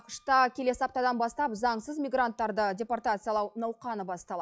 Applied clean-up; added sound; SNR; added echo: classical method log-MMSE.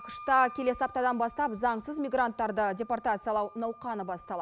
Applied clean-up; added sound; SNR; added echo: none; Wind instrument, woodwind instrument; 19 dB; none.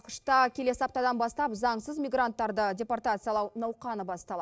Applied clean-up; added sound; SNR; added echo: neural separator model SepFormer DNS4.